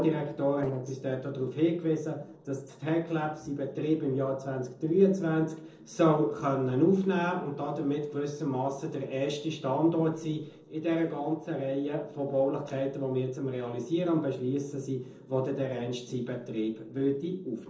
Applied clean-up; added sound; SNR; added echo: neural separator model SepFormer DNS4.